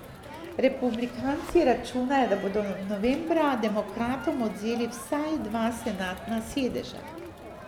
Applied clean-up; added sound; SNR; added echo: none; Crowd; 14 dB; none.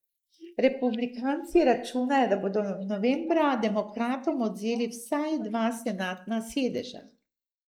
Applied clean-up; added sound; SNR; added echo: neural mask model Resemble Enhance denoiser.